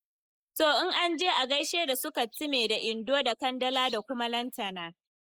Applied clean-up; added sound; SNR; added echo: neural mask model Resemble Enhance denoiser.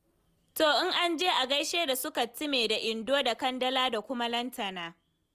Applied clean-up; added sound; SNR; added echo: none; none; none; none.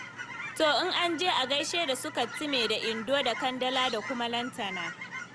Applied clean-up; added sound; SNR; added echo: none; Chirp, tweet / Fowl; 10 dB; none.